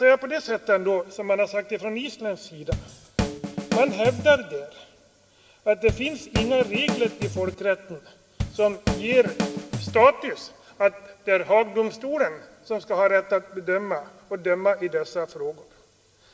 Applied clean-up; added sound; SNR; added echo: none; Drum kit; 5 dB; reverberation time 1.0 s.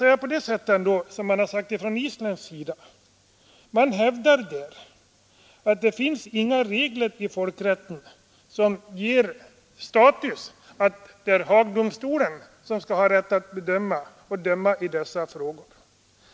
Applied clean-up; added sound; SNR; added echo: none; none; none; none.